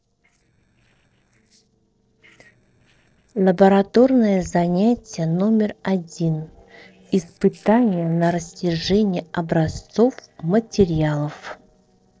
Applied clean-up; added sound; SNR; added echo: neural separator model SepFormer DNS4.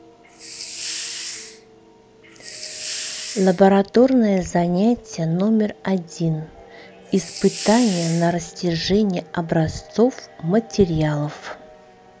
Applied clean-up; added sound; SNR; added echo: none; Hiss; 11 dB; none.